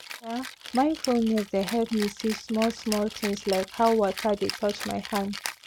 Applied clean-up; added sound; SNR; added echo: none; Rattle (instrument); 12 dB; none.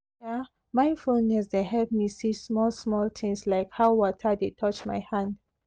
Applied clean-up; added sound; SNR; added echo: none; none; none; none.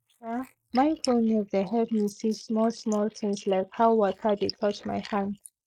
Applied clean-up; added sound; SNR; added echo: neural mask model Resemble Enhance denoiser.